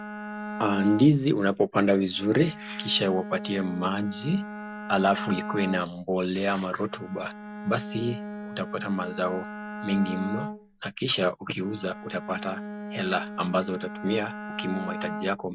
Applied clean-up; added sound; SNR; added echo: none; Bowed string instrument; 10 dB; none.